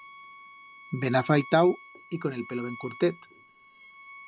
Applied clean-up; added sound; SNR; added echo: none; Bowed string instrument; 16 dB; none.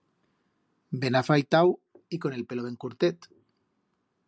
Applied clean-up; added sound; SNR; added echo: none; none; none; none.